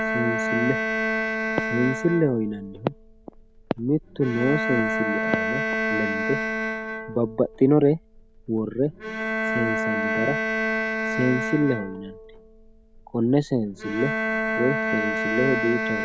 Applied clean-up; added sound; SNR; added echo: none; Bowed string instrument; 2 dB; none.